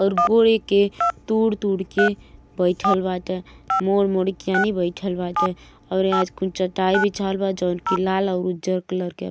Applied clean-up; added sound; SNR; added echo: none; Telephone; 7 dB; none.